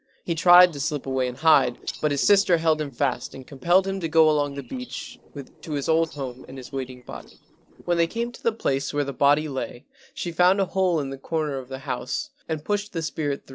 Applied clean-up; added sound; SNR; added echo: neural separator model SepFormer DNS4.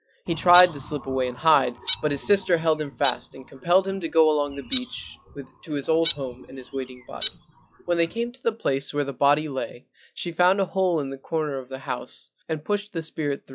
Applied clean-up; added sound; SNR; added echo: classical method log-MMSE.